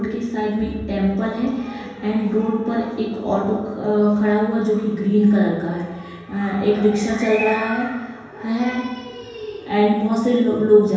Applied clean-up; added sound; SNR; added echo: none; Organ; 18 dB; reverberation time 1.2 s.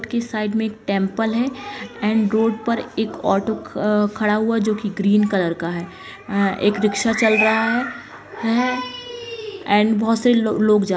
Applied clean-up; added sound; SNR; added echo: none; none; none; none.